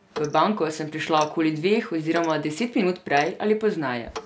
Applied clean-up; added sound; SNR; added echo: none; Clock; 17 dB; none.